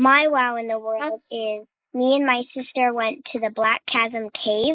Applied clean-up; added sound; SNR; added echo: neural mask model Resemble Enhance denoiser.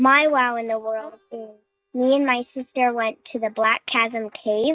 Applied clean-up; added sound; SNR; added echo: neural mask model DeepFilterNet 3.